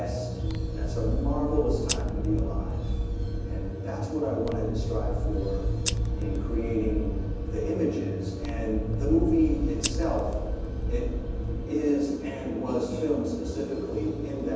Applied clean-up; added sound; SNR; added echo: none; Scissors; 1 dB; reverberation time 1.1 s.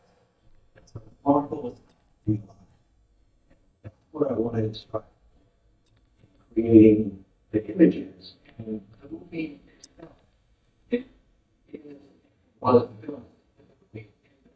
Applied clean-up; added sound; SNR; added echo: neural mask model DeepFilterNet 3.